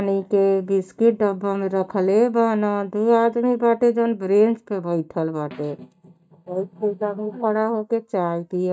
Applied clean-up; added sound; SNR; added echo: neural mask model DeepFilterNet 3.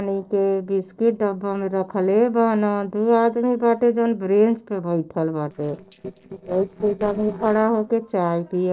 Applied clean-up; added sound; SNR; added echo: neural separator model SepFormer DNS4.